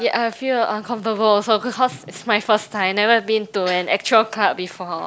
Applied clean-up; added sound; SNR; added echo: none; none; none; none.